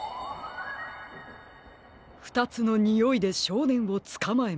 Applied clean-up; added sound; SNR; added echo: none; none; none; none.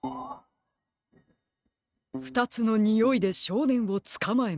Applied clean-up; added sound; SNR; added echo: neural mask model RNNoise.